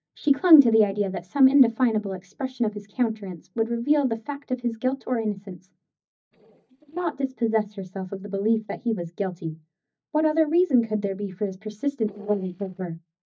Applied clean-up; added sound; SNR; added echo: neural mask model DeepFilterNet 3.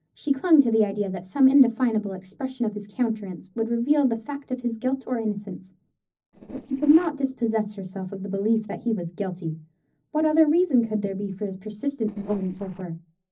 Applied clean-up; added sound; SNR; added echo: neural separator model SepFormer DNS4.